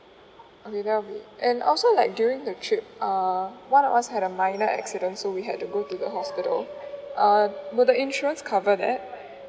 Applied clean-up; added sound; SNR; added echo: none; none; none; none.